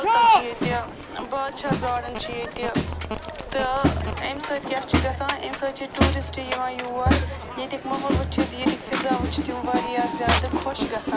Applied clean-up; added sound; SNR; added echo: none; Crowd; -4 dB; none.